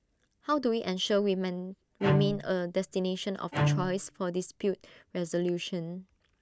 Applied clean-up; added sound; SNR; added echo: none; Bowed string instrument; 1 dB; none.